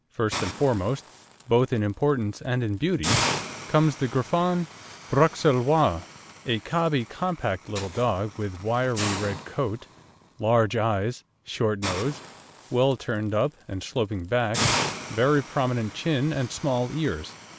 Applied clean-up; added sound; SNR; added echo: none; Hiss; 9 dB; none.